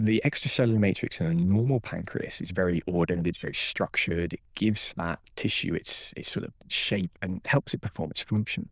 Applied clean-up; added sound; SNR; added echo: neural diffusion model UNIVERSE++.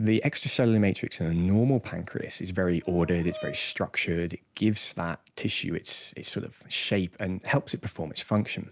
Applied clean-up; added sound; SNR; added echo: none; Brass instrument; 16 dB; none.